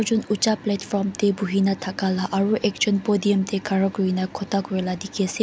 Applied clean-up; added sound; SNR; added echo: none; none; none; none.